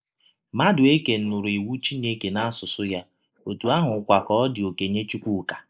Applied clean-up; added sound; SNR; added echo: neural mask model Resemble Enhance denoiser.